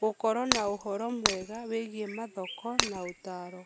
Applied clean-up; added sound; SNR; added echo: none; Shatter; -1 dB; none.